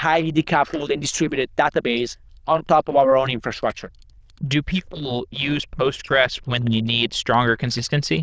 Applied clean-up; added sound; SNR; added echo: neural diffusion model UNIVERSE++.